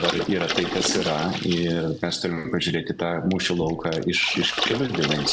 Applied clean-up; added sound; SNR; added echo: none; Water / Splash, splatter; 6 dB; none.